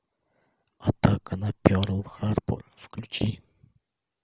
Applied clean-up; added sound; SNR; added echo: none; none; none; none.